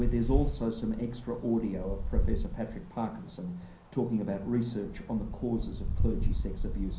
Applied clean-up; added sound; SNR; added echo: none; Wind; 0 dB; reverberation time 0.6 s.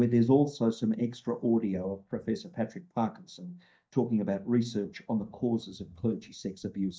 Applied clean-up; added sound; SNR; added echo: neural mask model DeepFilterNet 3.